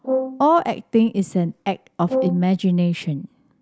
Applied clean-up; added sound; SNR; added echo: none; Brass instrument; 8 dB; none.